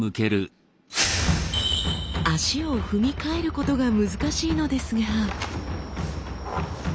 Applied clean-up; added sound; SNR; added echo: none; none; none; none.